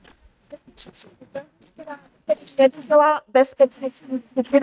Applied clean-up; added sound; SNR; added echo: neural mask model DeepFilterNet 3.